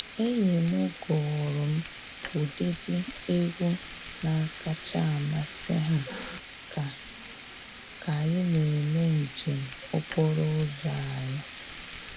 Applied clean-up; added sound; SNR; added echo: none; Frying (food); 9 dB; none.